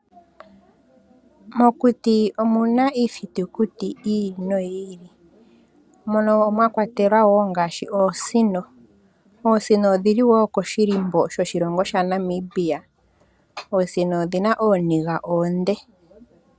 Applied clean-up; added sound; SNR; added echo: none; none; none; none.